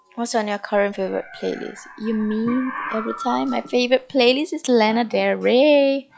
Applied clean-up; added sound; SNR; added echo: classical method log-MMSE.